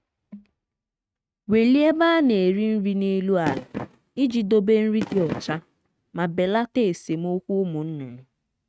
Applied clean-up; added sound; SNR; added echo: neural mask model RNNoise.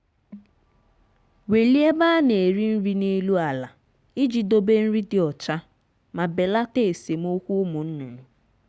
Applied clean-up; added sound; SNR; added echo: none; none; none; none.